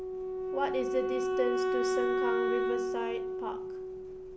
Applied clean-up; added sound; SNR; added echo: none; Wind instrument, woodwind instrument; -5 dB; none.